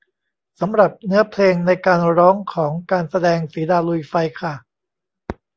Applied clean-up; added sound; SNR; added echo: none; none; none; none.